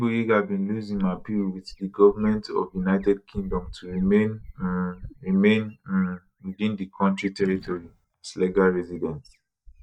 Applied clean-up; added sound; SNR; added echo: neural mask model DeepFilterNet 3.